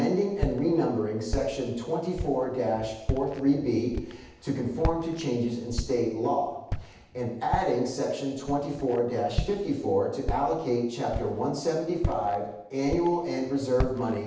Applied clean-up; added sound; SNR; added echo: none; Walk, footsteps; 8 dB; reverberation time 0.9 s.